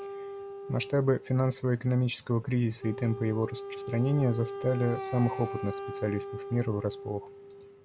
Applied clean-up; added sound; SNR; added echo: none; Wind instrument, woodwind instrument; 10 dB; none.